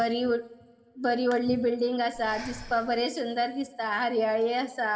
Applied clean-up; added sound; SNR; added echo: none; Breathing; 19 dB; reverberation time 1.5 s.